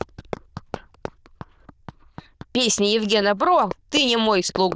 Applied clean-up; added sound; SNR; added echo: neural diffusion model UNIVERSE++.